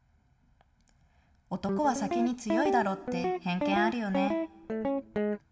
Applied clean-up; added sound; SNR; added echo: none; Guitar; -1 dB; reverberation time 1.1 s.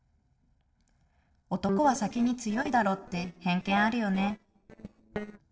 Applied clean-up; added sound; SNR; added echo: neural separator model SepFormer DNS4.